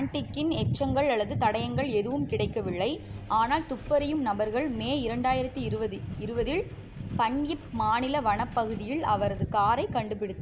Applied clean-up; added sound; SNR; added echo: none; Engine; 18 dB; none.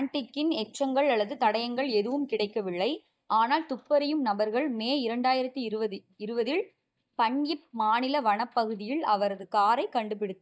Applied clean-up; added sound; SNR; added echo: neural mask model DeepFilterNet 3.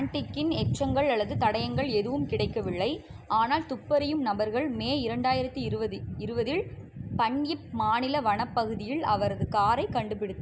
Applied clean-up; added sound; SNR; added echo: none; none; none; none.